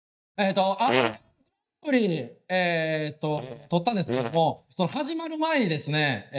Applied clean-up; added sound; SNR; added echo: neural mask model DeepFilterNet 3.